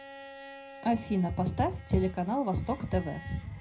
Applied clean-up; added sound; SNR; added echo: none; Bowed string instrument; 18 dB; reverberation time 0.4 s.